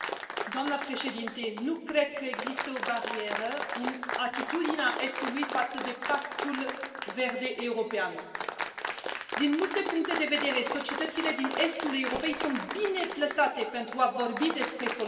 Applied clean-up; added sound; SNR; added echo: none; Applause; 5 dB; reverberation time 2.2 s.